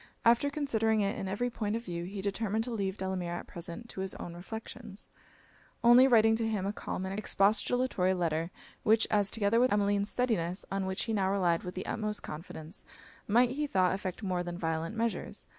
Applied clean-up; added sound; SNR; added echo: none; none; none; none.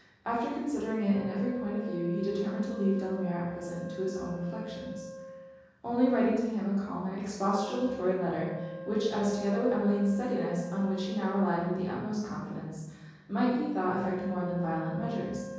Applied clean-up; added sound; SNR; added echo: none; Wind instrument, woodwind instrument; 14 dB; reverberation time 1.3 s.